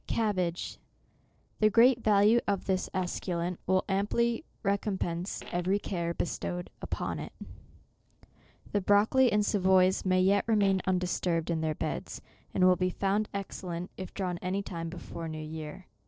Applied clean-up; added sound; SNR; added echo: neural separator model SepFormer DNS4.